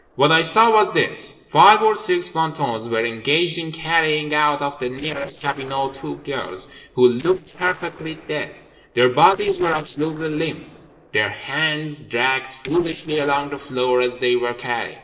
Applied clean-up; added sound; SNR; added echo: neural separator model SepFormer DNS4.